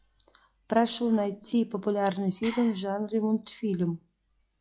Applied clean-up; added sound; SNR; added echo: classical method log-MMSE.